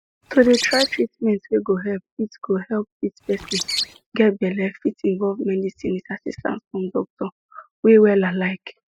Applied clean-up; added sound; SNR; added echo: classical method spectral subtraction.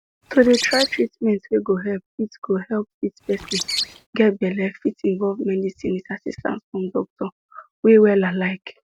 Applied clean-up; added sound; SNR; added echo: none; Bird; 7 dB; none.